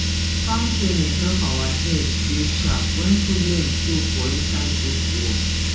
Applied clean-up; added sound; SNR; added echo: none; Car; -5 dB; reverberation time 0.5 s.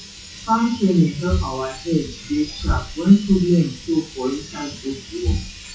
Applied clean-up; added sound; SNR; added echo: classical method WPE with log-MMSE.